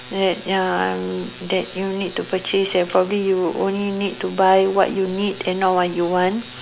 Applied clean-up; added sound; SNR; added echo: none; none; none; none.